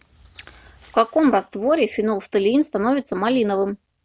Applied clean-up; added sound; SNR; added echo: none; none; none; none.